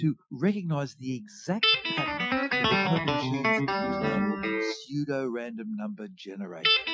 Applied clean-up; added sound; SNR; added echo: classical method Wiener filter.